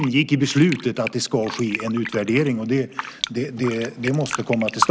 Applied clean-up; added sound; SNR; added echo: none; Fill (with liquid); 9 dB; none.